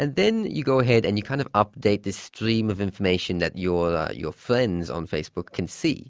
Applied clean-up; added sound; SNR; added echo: none; none; none; none.